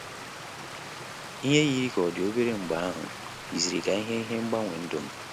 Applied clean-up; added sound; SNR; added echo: none; Stream; 10 dB; none.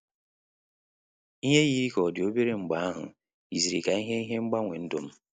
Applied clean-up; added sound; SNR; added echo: none; none; none; none.